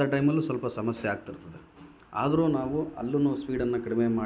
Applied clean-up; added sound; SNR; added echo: none; none; none; none.